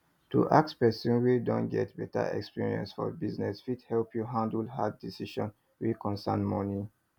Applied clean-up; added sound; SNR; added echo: none; none; none; none.